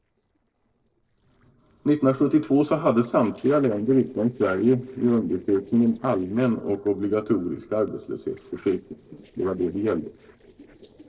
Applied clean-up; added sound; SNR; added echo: neural separator model SepFormer DNS4.